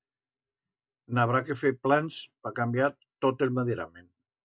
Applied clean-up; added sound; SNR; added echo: none; none; none; none.